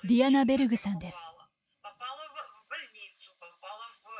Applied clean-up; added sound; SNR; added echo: neural mask model Resemble Enhance denoiser.